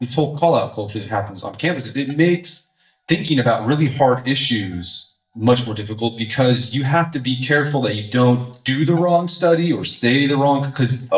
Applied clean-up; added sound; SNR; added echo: neural mask model DeepFilterNet 3.